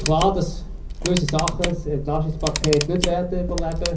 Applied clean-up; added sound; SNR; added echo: none; Camera; 4 dB; reverberation time 0.4 s.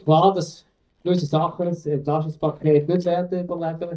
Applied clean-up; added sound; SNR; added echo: neural mask model DeepFilterNet 3.